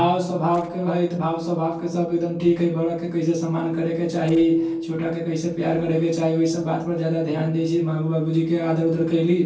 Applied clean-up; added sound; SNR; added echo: neural separator model SepFormer DNS4.